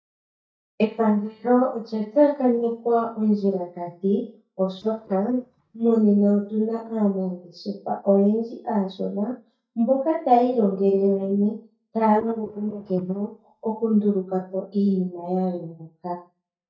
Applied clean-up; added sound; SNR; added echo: neural mask model DeepFilterNet 3.